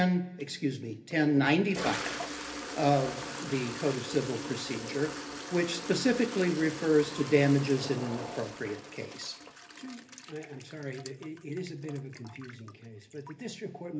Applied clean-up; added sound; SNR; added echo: none; Toilet flush; 11 dB; reverberation time 0.3 s.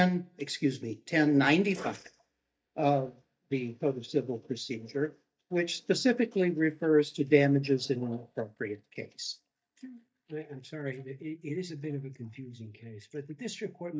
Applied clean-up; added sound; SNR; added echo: neural mask model DeepFilterNet 3.